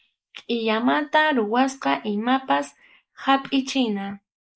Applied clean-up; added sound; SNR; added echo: neural mask model Resemble Enhance denoiser.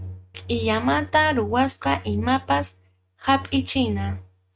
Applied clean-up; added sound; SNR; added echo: neural mask model RNNoise.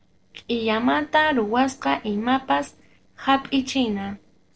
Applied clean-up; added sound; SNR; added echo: neural separator model SepFormer DNS4.